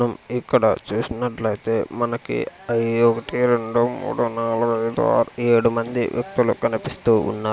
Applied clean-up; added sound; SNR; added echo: none; none; none; none.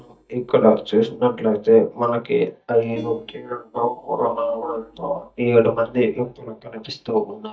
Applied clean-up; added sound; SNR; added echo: neural mask model DeepFilterNet 3.